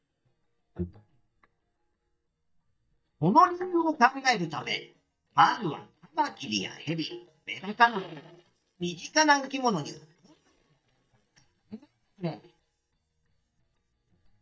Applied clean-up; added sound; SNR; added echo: neural mask model DeepFilterNet 3.